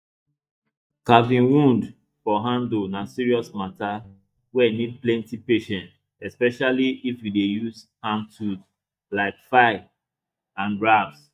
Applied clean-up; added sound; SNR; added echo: neural mask model DeepFilterNet 3.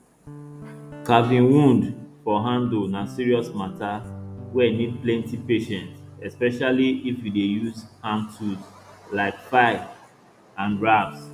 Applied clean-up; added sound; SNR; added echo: none; Guitar; 17 dB; none.